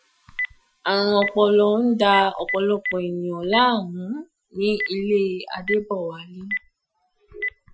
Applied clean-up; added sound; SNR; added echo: classical method Wiener filter.